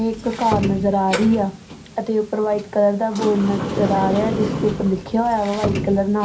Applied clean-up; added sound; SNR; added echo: none; Sliding door; 7 dB; reverberation time 0.3 s.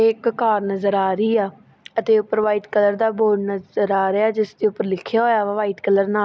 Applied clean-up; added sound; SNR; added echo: none; none; none; none.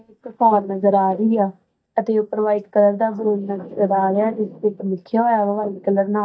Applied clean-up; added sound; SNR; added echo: neural mask model DeepFilterNet 3.